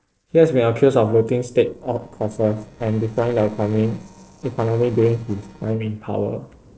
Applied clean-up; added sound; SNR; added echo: neural separator model SepFormer DNS4.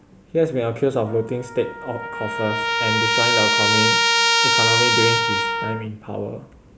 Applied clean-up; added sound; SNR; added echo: none; Trumpet; -3 dB; none.